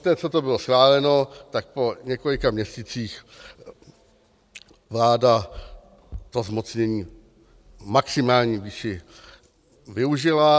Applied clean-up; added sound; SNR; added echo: none; none; none; none.